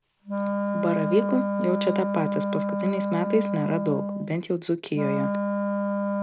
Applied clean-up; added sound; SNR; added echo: none; Wind instrument, woodwind instrument; -1 dB; none.